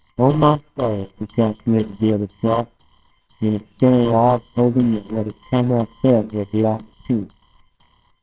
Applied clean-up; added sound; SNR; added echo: neural separator model SepFormer WHAMR!.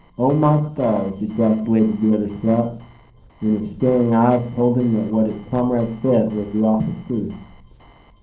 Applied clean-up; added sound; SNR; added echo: neural separator model SepFormer DNS4.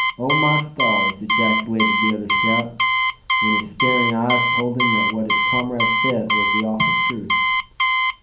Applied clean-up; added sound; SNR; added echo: none; Alarm; -4 dB; reverberation time 0.6 s.